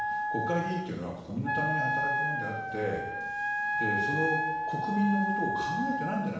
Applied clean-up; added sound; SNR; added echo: none; Wind instrument, woodwind instrument; -2 dB; reverberation time 0.9 s.